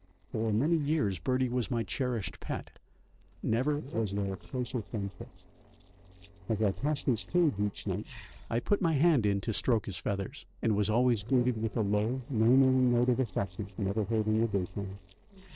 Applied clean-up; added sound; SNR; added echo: neural separator model SepFormer DNS4.